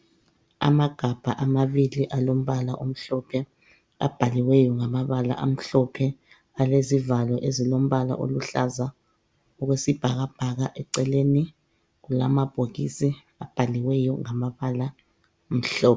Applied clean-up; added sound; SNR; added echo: none; none; none; none.